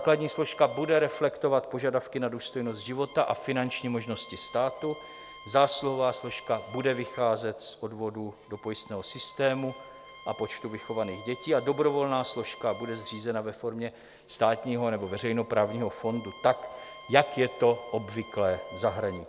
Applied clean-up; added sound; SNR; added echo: none; Bowed string instrument; 19 dB; none.